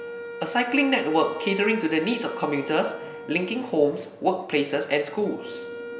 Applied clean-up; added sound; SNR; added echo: none; Wind instrument, woodwind instrument; 12 dB; none.